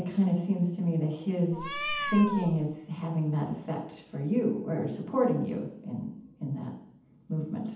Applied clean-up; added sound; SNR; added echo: none; Meow; 5 dB; reverberation time 0.8 s.